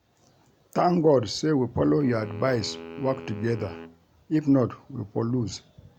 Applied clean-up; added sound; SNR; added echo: none; Wind instrument, woodwind instrument; 17 dB; none.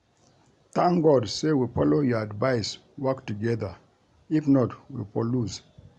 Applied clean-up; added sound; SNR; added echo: none; none; none; none.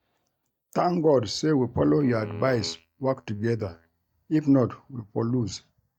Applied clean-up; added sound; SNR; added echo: neural mask model DeepFilterNet 3.